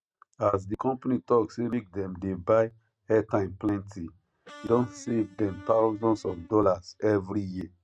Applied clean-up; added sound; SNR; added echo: neural mask model RNNoise.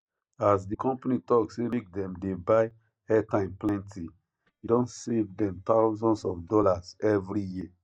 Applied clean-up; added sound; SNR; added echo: neural mask model DeepFilterNet 3.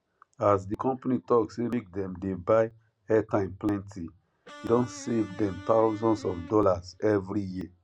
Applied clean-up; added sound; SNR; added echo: none; Electric guitar; 19 dB; none.